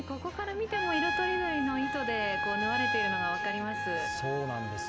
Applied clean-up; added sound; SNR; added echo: none; Trumpet; -1 dB; none.